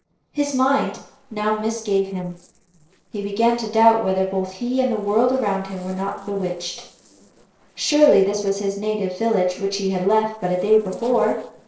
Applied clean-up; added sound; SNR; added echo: neural separator model SepFormer DNS4.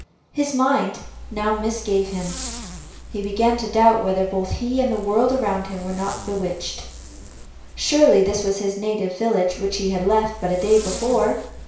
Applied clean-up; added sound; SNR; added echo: none; Zipper (clothing); 15 dB; reverberation time 0.6 s.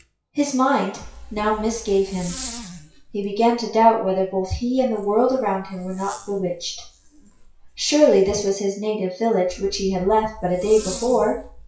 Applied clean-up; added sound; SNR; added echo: classical method WPE with log-MMSE.